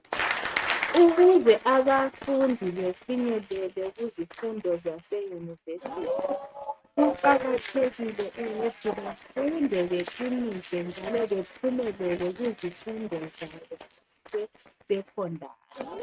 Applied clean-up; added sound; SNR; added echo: neural mask model RNNoise.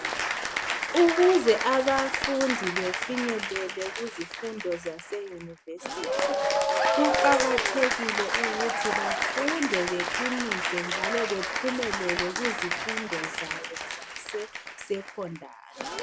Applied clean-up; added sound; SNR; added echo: none; Applause / Cheering; 0 dB; none.